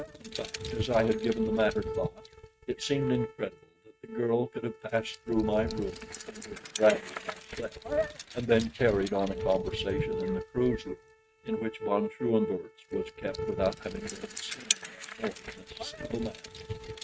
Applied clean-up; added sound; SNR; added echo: neural mask model RNNoise.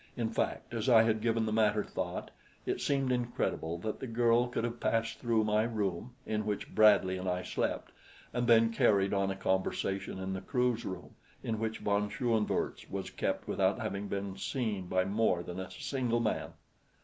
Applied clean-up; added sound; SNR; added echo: none; none; none; none.